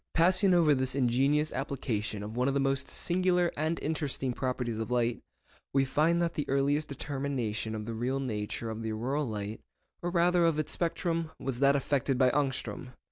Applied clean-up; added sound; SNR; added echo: none; none; none; none.